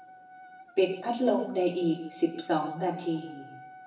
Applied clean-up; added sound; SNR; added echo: none; Wind instrument, woodwind instrument; 19 dB; reverberation time 0.8 s.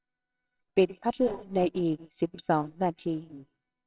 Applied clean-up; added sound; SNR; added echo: neural separator model SepFormer WHAMR!.